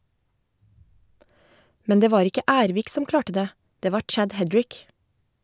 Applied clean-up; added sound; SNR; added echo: none; none; none; none.